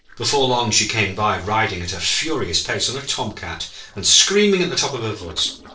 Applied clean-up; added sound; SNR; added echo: neural separator model SepFormer DNS4.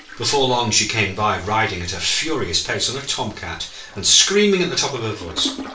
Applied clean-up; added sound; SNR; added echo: none; Toilet flush; 18 dB; reverberation time 0.3 s.